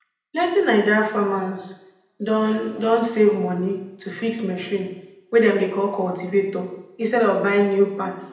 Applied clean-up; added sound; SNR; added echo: none; none; none; reverberation time 0.8 s.